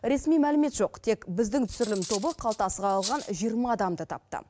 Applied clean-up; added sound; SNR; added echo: none; Cutlery, silverware; 13 dB; none.